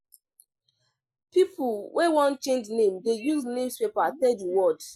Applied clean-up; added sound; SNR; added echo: neural mask model Resemble Enhance denoiser.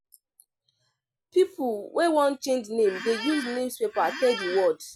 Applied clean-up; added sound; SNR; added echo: none; Squeak; 9 dB; none.